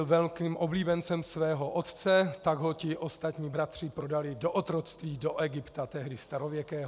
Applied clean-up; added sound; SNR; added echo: none; none; none; none.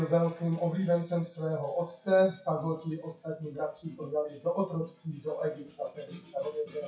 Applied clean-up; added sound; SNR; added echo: classical method WPE with log-MMSE.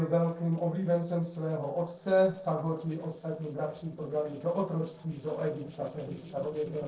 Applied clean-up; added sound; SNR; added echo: neural separator model SepFormer DNS4.